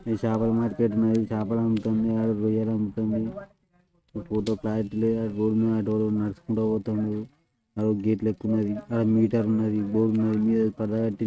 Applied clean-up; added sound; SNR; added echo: neural mask model RNNoise.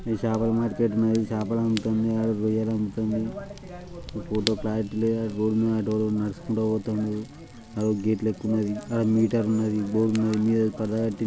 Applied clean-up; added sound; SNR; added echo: none; Fire / Rain; 17 dB; none.